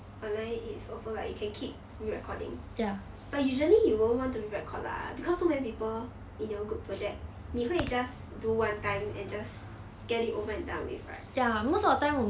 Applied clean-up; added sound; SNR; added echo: none; none; none; none.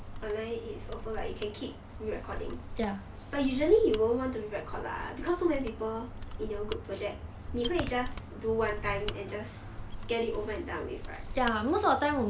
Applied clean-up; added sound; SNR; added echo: none; Mechanisms; 10 dB; none.